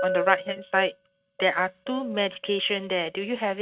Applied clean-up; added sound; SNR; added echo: neural mask model RNNoise.